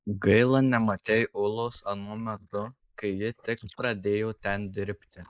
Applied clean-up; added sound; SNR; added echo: neural mask model Resemble Enhance denoiser.